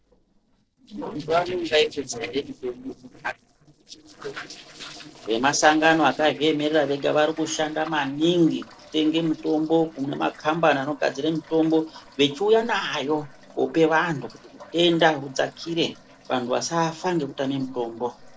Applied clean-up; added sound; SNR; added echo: neural separator model SepFormer DNS4.